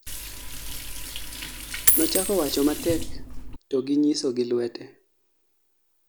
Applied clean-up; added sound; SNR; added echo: none; Liquid + Coin (dropping); 0 dB; none.